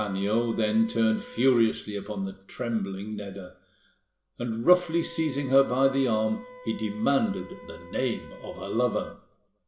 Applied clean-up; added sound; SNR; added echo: none; Wind instrument, woodwind instrument; 20 dB; reverberation time 0.6 s.